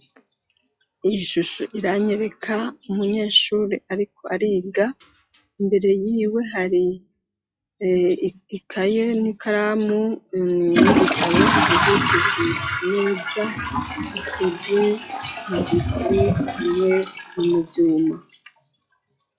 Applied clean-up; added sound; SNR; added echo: classical method log-MMSE.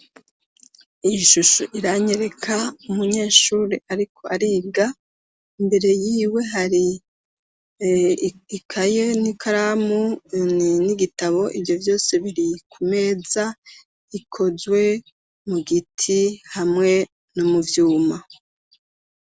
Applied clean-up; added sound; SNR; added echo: none; none; none; none.